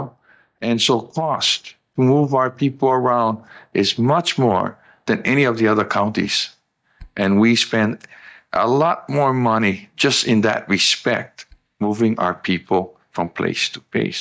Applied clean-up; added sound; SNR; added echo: neural mask model DeepFilterNet 3.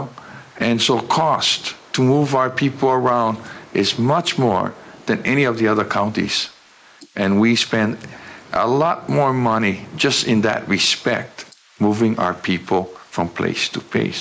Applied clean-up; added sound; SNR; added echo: neural mask model Resemble Enhance denoiser.